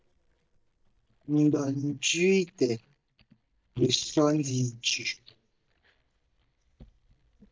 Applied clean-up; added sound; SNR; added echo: neural mask model DeepFilterNet 3.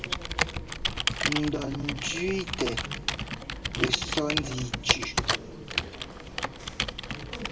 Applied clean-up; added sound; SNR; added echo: none; Computer keyboard; -3 dB; reverberation time 1.7 s.